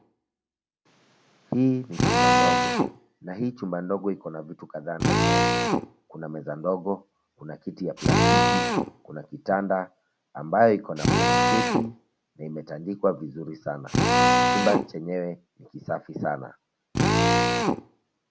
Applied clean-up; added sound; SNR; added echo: none; Drill; -4 dB; none.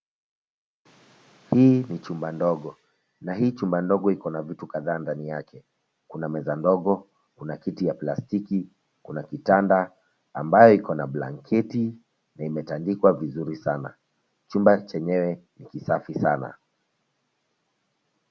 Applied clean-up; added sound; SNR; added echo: none; none; none; none.